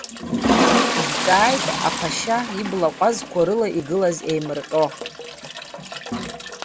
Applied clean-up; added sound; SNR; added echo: none; Toilet flush; 2 dB; none.